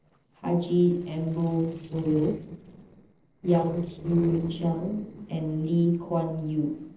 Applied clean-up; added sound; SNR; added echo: neural separator model SepFormer DNS4.